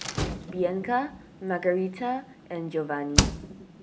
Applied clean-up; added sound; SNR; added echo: none; Slam; 2 dB; none.